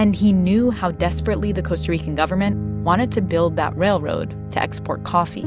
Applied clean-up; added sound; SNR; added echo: none; none; none; none.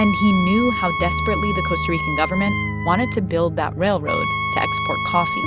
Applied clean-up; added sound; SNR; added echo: none; Wind instrument, woodwind instrument; 4 dB; none.